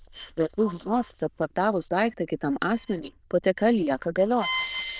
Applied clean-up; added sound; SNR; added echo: neural diffusion model UNIVERSE++.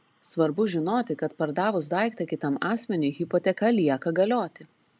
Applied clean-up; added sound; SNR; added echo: none; none; none; none.